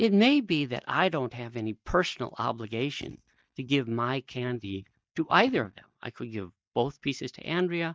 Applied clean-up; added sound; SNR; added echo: neural mask model DeepFilterNet 3.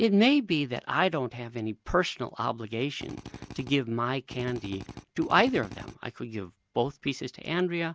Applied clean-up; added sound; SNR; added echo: none; Drill; 14 dB; none.